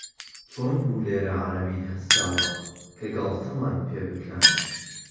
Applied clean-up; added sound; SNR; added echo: none; Shatter; 0 dB; reverberation time 1.3 s.